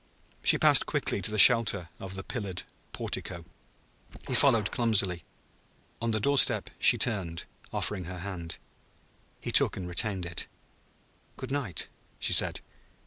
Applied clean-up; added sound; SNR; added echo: neural mask model Resemble Enhance denoiser.